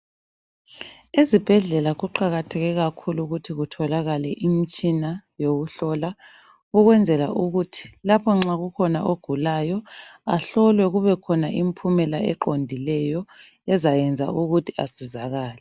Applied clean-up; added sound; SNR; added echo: none; none; none; none.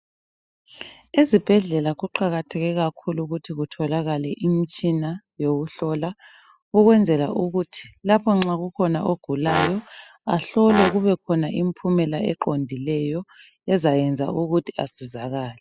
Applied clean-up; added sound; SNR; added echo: classical method spectral subtraction.